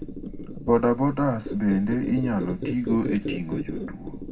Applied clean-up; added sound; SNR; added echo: none; Squeak; 7 dB; reverberation time 0.3 s.